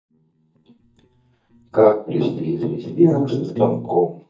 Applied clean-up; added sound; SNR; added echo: neural mask model DeepFilterNet 3.